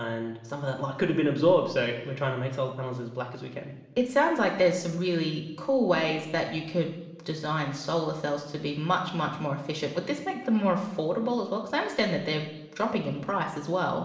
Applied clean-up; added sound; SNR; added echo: none; none; none; reverberation time 1.0 s.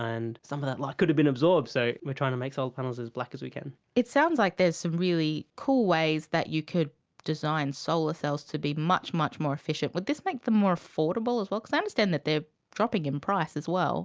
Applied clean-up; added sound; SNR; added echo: none; none; none; none.